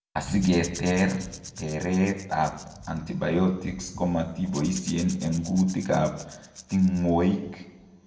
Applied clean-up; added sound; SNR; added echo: none; Rattle / Rattle (instrument); 18 dB; reverberation time 0.8 s.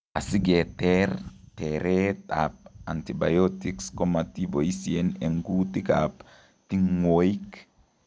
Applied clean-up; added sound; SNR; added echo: none; none; none; none.